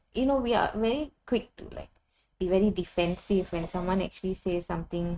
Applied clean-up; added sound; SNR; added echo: neural mask model RNNoise.